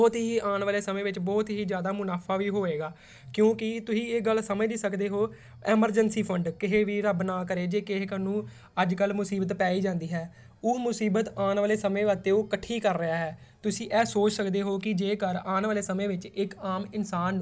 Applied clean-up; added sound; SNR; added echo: none; none; none; none.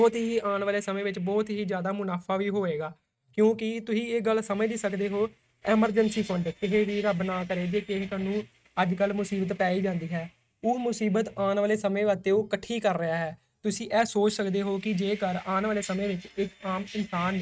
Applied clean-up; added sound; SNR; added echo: neural mask model RNNoise.